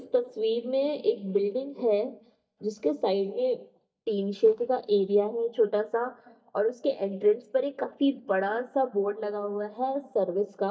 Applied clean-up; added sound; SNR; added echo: neural mask model DeepFilterNet 3.